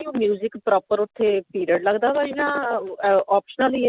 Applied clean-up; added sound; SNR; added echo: none; none; none; none.